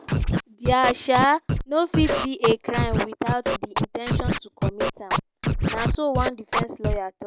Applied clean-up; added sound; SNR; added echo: none; Scratching (performance technique); 0 dB; none.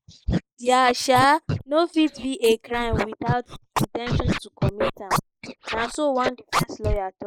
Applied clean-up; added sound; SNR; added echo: neural mask model Resemble Enhance denoiser.